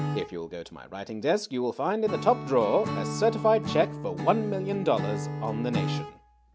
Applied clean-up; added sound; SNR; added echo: none; Acoustic guitar / Strum; 6 dB; none.